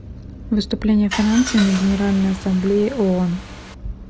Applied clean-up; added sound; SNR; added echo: none; Car; 13 dB; none.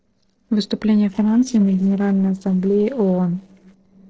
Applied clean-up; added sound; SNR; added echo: neural separator model SepFormer DNS4.